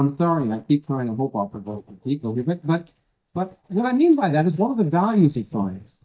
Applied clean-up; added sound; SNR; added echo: neural mask model DeepFilterNet 3.